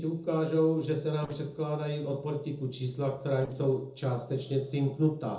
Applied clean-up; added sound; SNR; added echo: neural separator model SepFormer DNS4.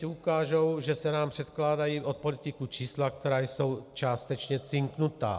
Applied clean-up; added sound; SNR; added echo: none; none; none; none.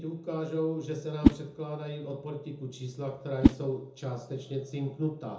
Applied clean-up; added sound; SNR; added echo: none; Whoosh, swoosh, swish; -4 dB; reverberation time 0.5 s.